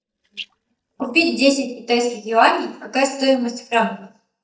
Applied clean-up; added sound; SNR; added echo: neural mask model DeepFilterNet 3.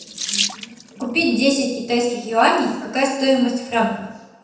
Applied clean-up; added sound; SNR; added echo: none; Sink (filling or washing) / Water tap, faucet; 12 dB; reverberation time 0.9 s.